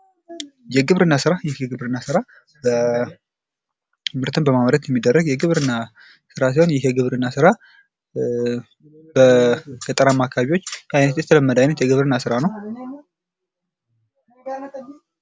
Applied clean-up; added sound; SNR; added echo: none; none; none; none.